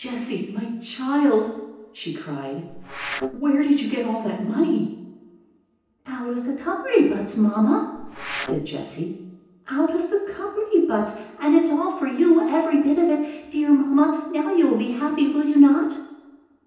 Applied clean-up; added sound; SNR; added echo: neural separator model SepFormer DNS4.